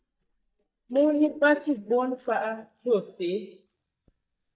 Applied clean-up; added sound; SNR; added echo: neural mask model DeepFilterNet 3.